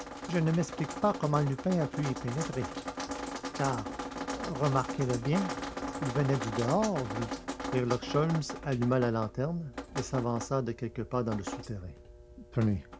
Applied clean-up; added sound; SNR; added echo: none; Drip; 7 dB; none.